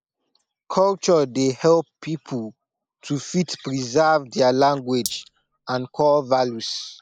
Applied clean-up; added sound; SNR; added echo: neural mask model Resemble Enhance denoiser.